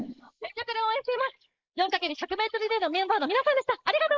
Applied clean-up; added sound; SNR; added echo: neural mask model Resemble Enhance denoiser.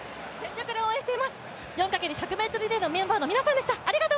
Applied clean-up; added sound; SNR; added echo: none; none; none; none.